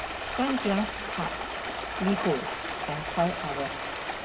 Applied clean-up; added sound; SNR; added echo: none; Stream; 2 dB; reverberation time 1.8 s.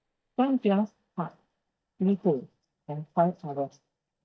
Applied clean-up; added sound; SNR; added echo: neural mask model DeepFilterNet 3.